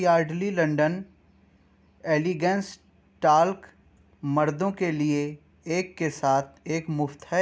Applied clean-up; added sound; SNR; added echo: none; none; none; none.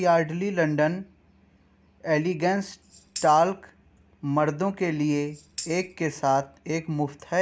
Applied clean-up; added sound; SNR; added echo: none; Tambourine; 16 dB; none.